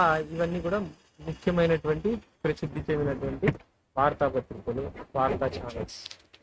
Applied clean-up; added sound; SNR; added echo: neural mask model RNNoise.